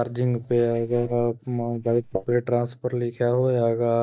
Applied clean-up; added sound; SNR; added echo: neural mask model DeepFilterNet 3.